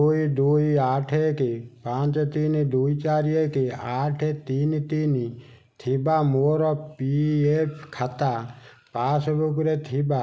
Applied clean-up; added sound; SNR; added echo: none; none; none; none.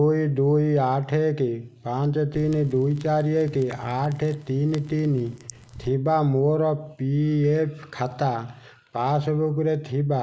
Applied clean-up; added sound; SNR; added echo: neural mask model Resemble Enhance denoiser.